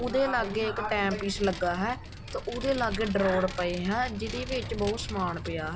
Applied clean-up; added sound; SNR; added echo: none; Vehicle; 10 dB; none.